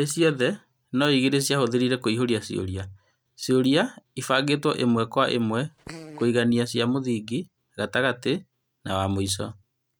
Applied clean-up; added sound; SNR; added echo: neural mask model RNNoise.